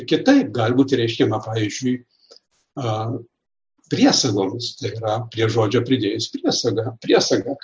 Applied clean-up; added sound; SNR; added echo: none; none; none; none.